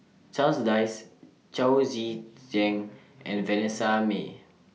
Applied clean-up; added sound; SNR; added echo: none; none; none; none.